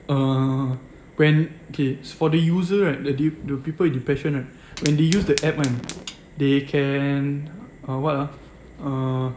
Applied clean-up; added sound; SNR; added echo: none; Fire; 18 dB; reverberation time 2.0 s.